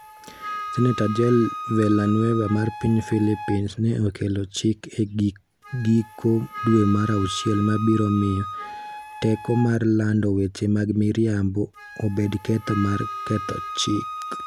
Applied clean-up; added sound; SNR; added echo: none; Wind instrument, woodwind instrument; 12 dB; none.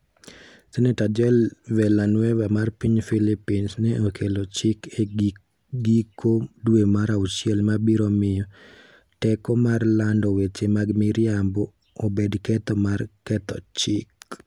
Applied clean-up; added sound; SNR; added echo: none; none; none; none.